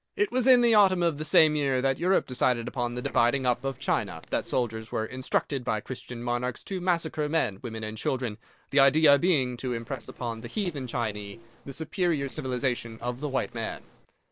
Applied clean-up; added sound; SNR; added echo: neural separator model SepFormer DNS4.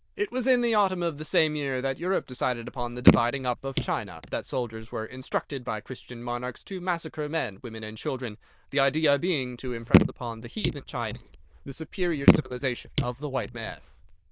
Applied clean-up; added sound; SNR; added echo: neural diffusion model UNIVERSE++.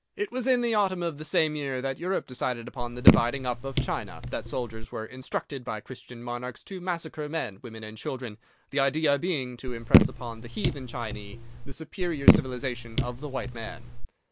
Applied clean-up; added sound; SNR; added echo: none; Raindrop / Drip; -5 dB; none.